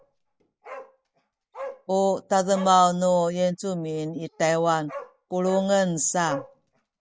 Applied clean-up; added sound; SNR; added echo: none; Bark; 17 dB; none.